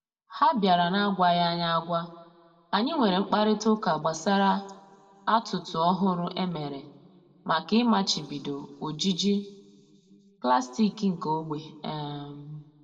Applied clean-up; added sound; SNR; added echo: none; none; none; reverberation time 1.2 s.